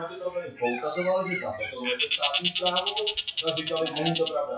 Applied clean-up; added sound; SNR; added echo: classical method WPE with log-MMSE.